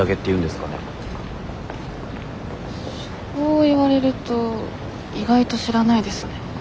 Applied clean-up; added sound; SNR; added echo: none; none; none; none.